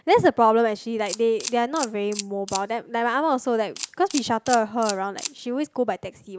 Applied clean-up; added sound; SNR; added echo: neural mask model Resemble Enhance denoiser.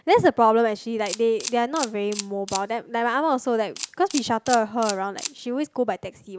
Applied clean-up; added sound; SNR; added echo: none; Camera; 13 dB; none.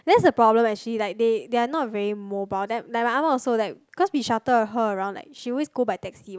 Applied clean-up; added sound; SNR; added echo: none; none; none; none.